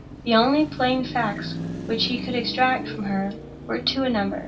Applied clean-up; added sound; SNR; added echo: none; Car passing by / Traffic noise, roadway noise / Engine; 9 dB; reverberation time 0.2 s.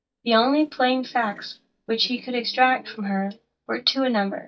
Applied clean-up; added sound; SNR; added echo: neural mask model DeepFilterNet 3.